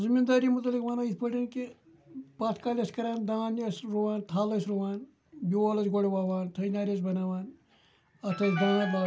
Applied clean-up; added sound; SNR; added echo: none; none; none; none.